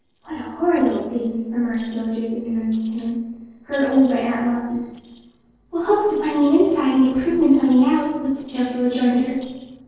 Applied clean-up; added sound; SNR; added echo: neural separator model SepFormer DNS4.